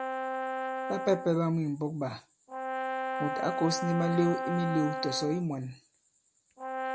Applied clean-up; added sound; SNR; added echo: none; Brass instrument; 4 dB; none.